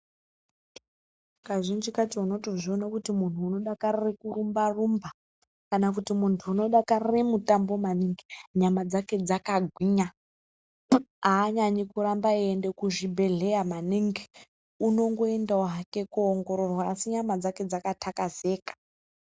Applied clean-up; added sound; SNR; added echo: none; none; none; none.